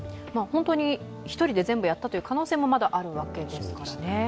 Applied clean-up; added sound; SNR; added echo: none; none; none; none.